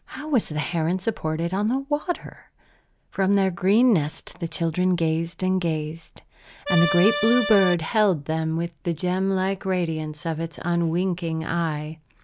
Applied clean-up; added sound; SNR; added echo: none; Accordion; 2 dB; none.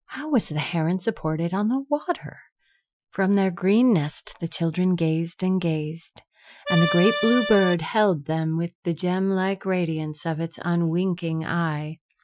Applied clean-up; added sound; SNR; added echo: classical method Wiener filter.